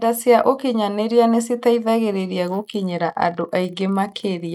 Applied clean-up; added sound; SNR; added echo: neural mask model Resemble Enhance denoiser.